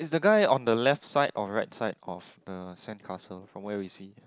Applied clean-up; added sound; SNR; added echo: none; none; none; none.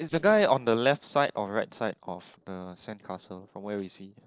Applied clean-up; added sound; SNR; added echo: neural separator model SepFormer DNS4.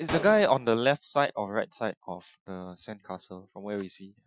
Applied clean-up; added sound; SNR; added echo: classical method Wiener filter.